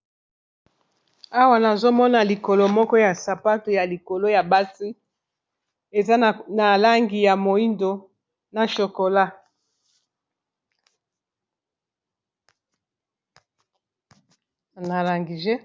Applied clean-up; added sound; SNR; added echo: none; none; none; none.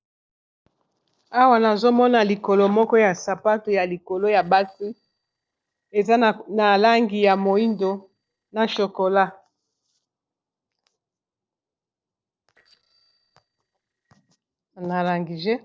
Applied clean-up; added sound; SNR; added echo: neural separator model SepFormer DNS4.